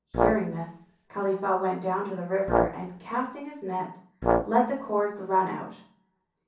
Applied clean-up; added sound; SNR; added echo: none; Brass instrument; -1 dB; reverberation time 0.6 s.